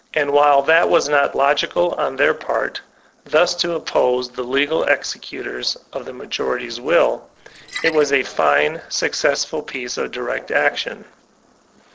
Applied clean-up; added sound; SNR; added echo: neural separator model SepFormer DNS4.